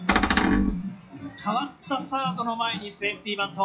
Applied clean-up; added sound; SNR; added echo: classical method WPE with log-MMSE.